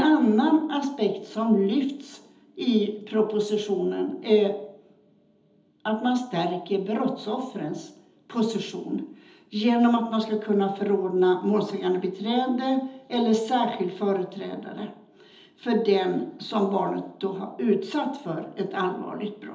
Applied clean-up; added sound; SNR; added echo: none; none; none; reverberation time 1.2 s.